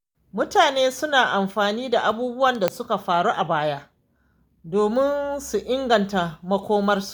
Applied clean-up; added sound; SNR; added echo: none; none; none; none.